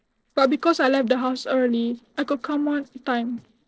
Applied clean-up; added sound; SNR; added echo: neural separator model SepFormer DNS4.